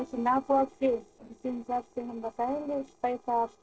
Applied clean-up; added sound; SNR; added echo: neural separator model SepFormer DNS4.